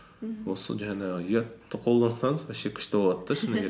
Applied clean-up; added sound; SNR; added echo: none; none; none; none.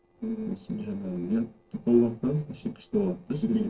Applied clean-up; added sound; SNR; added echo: neural separator model SepFormer DNS4.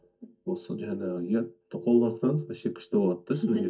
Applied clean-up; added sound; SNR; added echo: neural mask model DeepFilterNet 3.